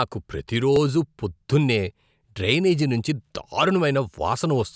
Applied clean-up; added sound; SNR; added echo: none; none; none; none.